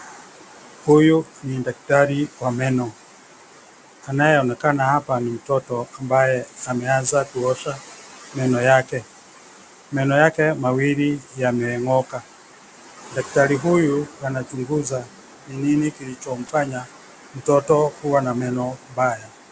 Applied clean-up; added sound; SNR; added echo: none; none; none; none.